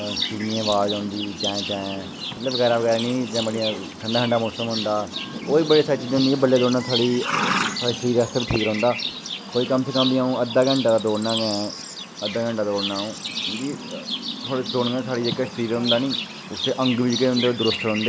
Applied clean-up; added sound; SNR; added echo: none; Livestock, farm animals, working animals; 6 dB; none.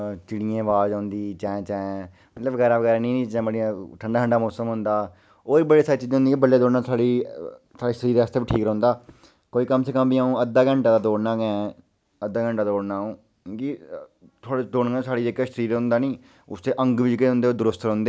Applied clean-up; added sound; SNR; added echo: none; none; none; none.